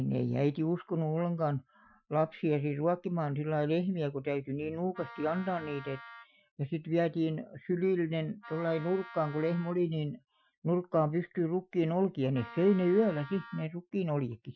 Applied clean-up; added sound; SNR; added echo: classical method Wiener filter.